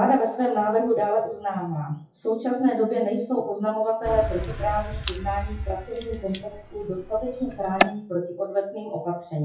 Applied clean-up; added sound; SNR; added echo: classical method WPE with log-MMSE.